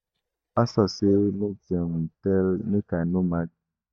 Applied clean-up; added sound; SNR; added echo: neural mask model DeepFilterNet 3.